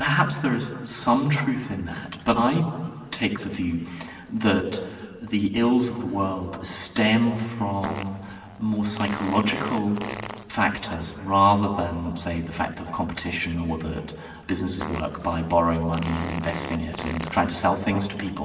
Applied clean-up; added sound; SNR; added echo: none; Fart; 11 dB; reverberation time 2.3 s.